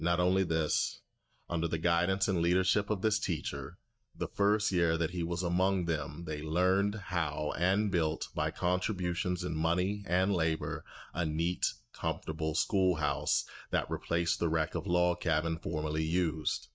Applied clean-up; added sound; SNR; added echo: neural mask model DeepFilterNet 3.